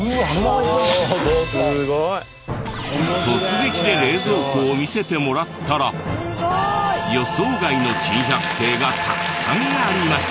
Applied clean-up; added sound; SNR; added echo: none; none; none; none.